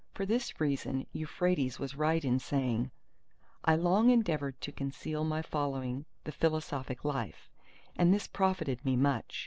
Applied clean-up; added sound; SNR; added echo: none; none; none; none.